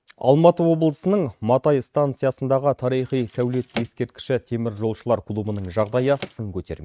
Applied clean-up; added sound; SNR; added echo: neural mask model RNNoise.